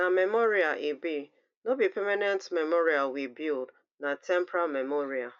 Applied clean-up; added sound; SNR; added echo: none; none; none; none.